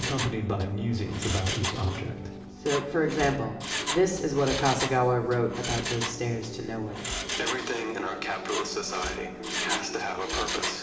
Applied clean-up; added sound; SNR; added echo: none; Mechanisms; 7 dB; reverberation time 1.1 s.